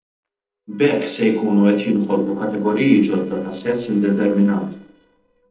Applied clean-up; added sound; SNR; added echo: neural separator model SepFormer DNS4.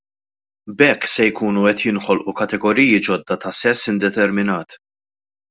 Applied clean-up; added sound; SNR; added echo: none; none; none; none.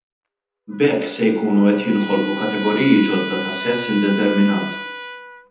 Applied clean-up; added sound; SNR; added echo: none; Trumpet; 12 dB; reverberation time 1.0 s.